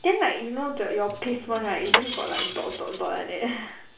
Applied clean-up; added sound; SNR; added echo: none; Cutlery, silverware; 2 dB; reverberation time 0.5 s.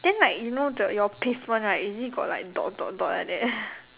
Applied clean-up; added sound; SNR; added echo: none; none; none; none.